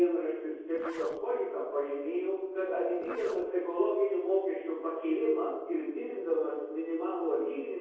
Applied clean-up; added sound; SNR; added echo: neural separator model SepFormer DNS4.